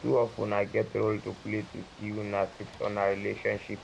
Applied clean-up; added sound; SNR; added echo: none; Ocean / Boat, Water vehicle; 19 dB; none.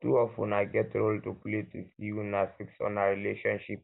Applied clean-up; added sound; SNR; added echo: none; none; none; none.